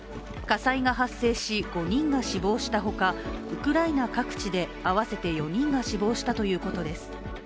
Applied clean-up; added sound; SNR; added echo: none; none; none; none.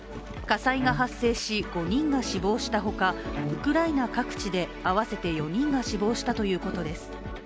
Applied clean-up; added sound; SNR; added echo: none; Bowed string instrument; 12 dB; none.